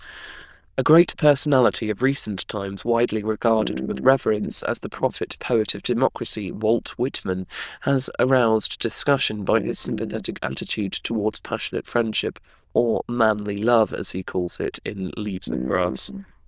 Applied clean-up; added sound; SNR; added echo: neural diffusion model UNIVERSE++.